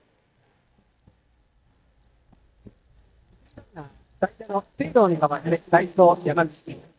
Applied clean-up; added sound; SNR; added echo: neural mask model DeepFilterNet 3.